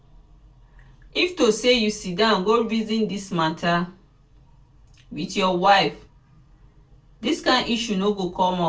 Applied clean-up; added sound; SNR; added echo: none; none; none; reverberation time 0.2 s.